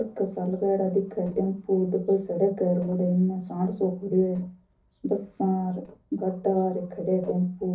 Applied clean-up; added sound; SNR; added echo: neural separator model SepFormer DNS4.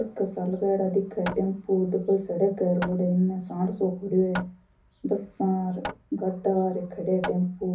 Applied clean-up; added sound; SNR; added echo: none; Hammer; 16 dB; reverberation time 0.5 s.